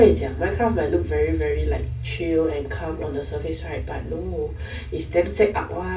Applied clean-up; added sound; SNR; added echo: none; none; none; reverberation time 0.3 s.